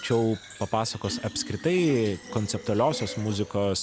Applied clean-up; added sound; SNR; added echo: none; Fill (with liquid); 14 dB; none.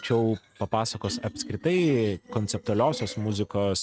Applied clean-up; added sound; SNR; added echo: neural mask model RNNoise.